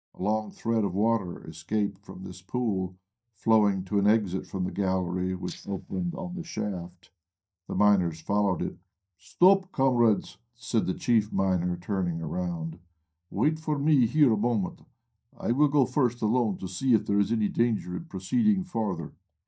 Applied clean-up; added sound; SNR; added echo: neural mask model DeepFilterNet 3.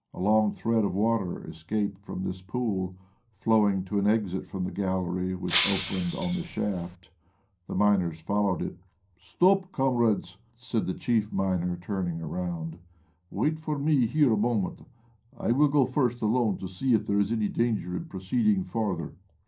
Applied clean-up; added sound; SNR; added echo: none; Shatter; -1 dB; reverberation time 0.3 s.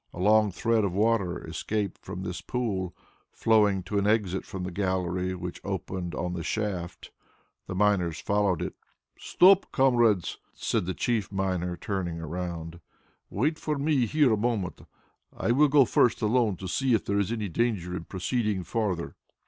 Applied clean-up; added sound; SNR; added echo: none; none; none; none.